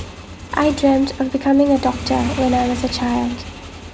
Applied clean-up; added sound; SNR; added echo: none; Motorcycle / Engine; 11 dB; none.